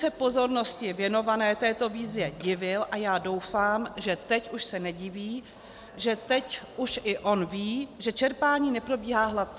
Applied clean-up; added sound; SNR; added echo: none; none; none; none.